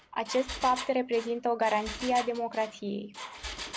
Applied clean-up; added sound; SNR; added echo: none; Engine; 11 dB; none.